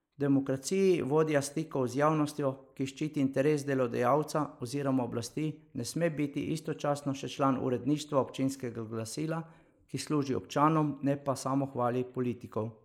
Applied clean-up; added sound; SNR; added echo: neural mask model Resemble Enhance denoiser.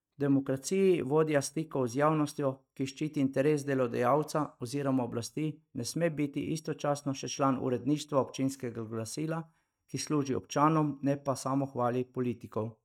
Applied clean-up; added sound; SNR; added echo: neural mask model DeepFilterNet 3.